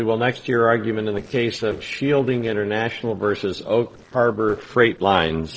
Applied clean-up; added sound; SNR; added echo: neural separator model SepFormer DNS4.